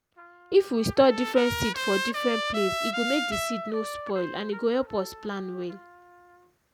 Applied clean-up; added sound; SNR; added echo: none; Trumpet; 6 dB; none.